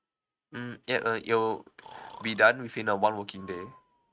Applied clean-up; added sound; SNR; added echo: neural mask model RNNoise.